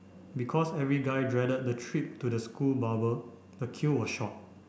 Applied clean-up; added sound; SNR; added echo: none; none; none; none.